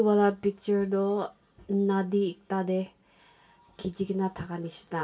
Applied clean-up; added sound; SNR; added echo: none; none; none; reverberation time 0.2 s.